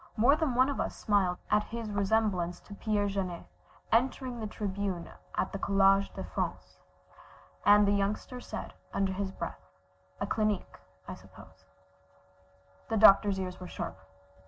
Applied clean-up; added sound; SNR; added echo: none; none; none; none.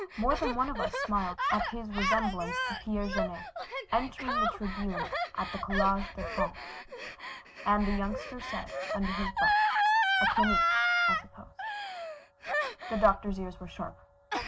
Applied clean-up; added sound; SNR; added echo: none; Gasp; -1 dB; none.